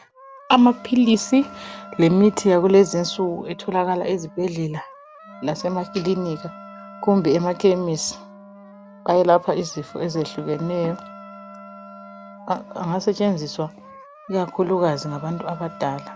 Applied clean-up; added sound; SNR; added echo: none; Wind instrument, woodwind instrument + Wind instrument, woodwind instrument; 19 dB; none.